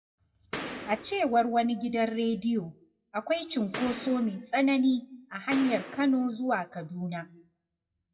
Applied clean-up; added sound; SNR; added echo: classical method WPE with log-MMSE.